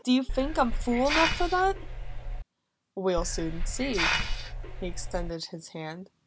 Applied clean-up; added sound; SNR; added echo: none; Hiss; 0 dB; none.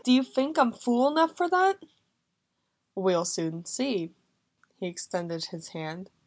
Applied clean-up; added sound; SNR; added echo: none; none; none; none.